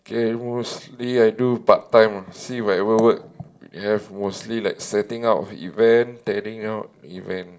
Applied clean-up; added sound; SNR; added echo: none; none; none; reverberation time 0.3 s.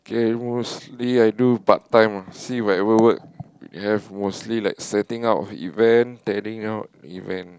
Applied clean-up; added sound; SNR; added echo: none; none; none; none.